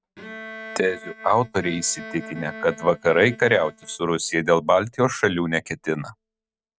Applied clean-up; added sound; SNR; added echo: neural mask model RNNoise.